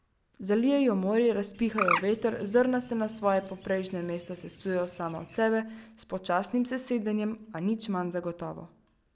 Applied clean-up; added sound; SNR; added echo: none; Bird; 8 dB; none.